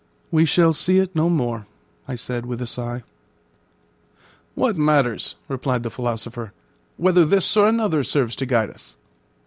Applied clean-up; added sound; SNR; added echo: none; none; none; none.